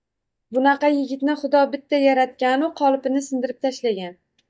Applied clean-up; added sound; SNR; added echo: neural mask model DeepFilterNet 3.